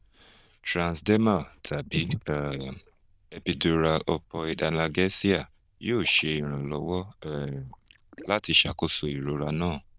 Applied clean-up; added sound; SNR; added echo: neural diffusion model UNIVERSE++.